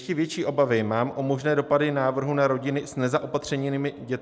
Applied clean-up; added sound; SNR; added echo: none; none; none; none.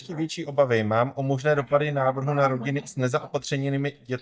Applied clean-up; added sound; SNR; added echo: neural mask model DeepFilterNet 3.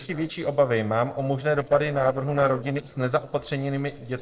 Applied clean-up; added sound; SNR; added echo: neural separator model SepFormer DNS4.